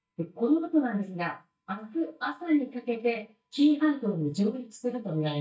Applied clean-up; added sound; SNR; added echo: neural mask model DeepFilterNet 3.